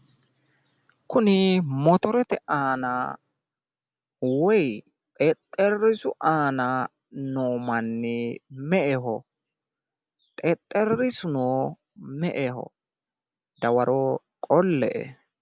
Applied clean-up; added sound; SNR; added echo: none; none; none; none.